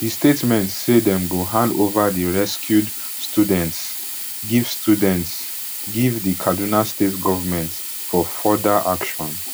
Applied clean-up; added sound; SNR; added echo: none; Sink (filling or washing); 7 dB; none.